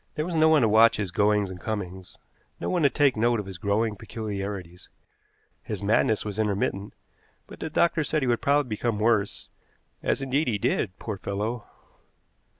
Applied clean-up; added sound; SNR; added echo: none; none; none; none.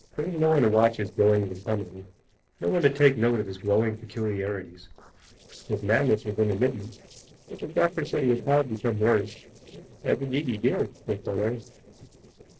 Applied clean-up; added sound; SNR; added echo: neural separator model SepFormer DNS4.